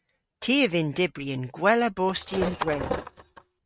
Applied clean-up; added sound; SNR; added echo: neural mask model RNNoise.